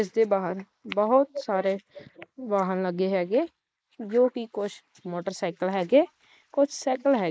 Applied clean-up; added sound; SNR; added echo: neural mask model Resemble Enhance denoiser.